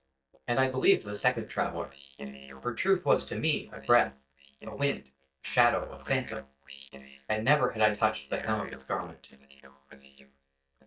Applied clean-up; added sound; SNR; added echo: neural mask model DeepFilterNet 3.